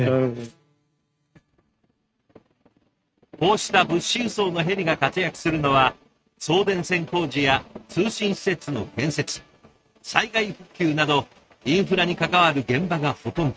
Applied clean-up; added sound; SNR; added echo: neural mask model RNNoise.